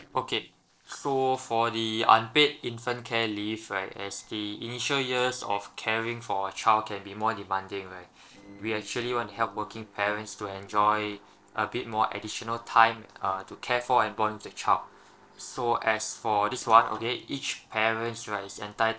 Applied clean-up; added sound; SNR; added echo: neural separator model SepFormer DNS4.